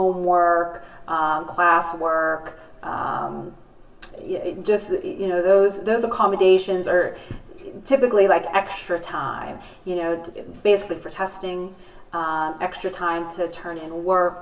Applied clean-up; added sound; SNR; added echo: none; none; none; reverberation time 0.8 s.